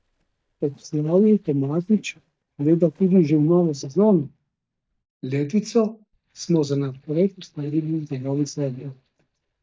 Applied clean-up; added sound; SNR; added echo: neural mask model DeepFilterNet 3.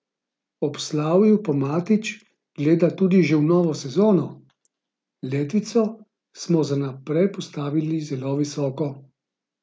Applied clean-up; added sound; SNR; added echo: none; none; none; none.